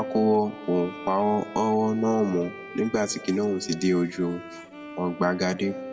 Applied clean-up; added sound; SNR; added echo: none; Bowed string instrument; 15 dB; reverberation time 2.0 s.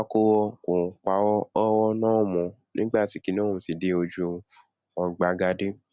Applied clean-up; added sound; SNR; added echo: none; none; none; none.